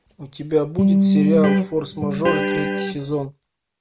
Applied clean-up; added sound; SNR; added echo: none; Electric guitar; -5 dB; none.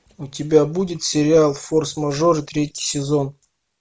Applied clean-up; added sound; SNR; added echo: none; none; none; none.